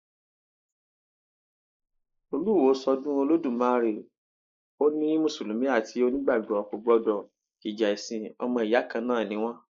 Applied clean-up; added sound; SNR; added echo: neural mask model Resemble Enhance denoiser.